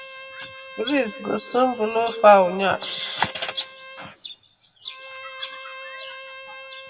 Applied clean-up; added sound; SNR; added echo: none; Bowed string instrument; 17 dB; reverberation time 1.1 s.